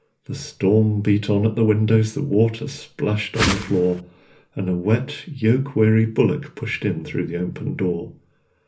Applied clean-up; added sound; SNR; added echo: none; Whoosh, swoosh, swish; 3 dB; reverberation time 0.3 s.